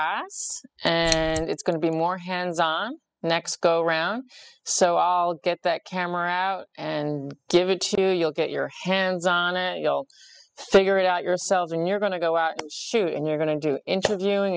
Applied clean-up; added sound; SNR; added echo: classical method spectral subtraction.